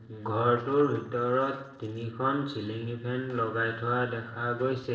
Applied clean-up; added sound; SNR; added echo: neural separator model SepFormer DNS4.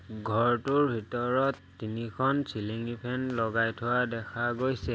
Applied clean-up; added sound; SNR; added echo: none; none; none; none.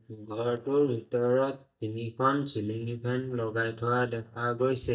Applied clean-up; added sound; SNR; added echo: neural mask model DeepFilterNet 3.